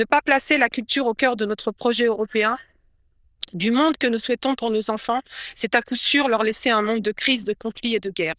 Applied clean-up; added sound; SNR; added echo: neural diffusion model UNIVERSE++.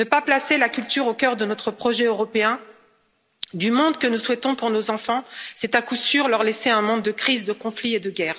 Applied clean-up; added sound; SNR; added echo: none; none; none; none.